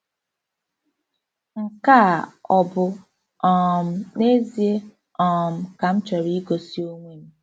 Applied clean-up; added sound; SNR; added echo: none; none; none; none.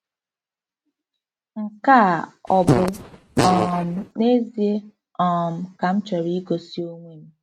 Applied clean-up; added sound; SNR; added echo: neural mask model RNNoise.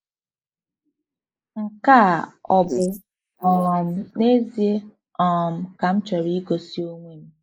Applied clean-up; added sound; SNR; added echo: neural mask model Resemble Enhance denoiser.